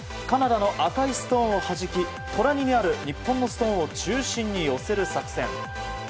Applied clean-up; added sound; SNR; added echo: none; none; none; none.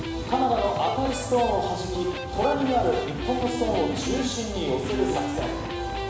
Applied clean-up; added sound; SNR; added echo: none; Electric guitar; 8 dB; reverberation time 1.0 s.